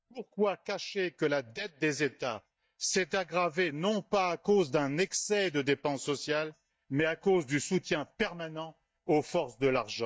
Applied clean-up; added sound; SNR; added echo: neural mask model DeepFilterNet 3.